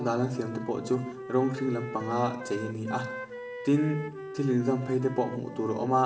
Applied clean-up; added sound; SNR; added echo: none; Wind instrument, woodwind instrument; 12 dB; reverberation time 1.3 s.